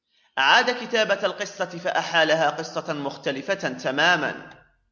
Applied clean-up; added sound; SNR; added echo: none; none; none; none.